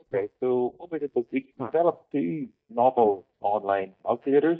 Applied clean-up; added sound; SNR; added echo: neural mask model DeepFilterNet 3.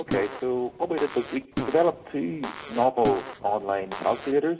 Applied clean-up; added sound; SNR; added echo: none; Fart; 9 dB; reverberation time 0.4 s.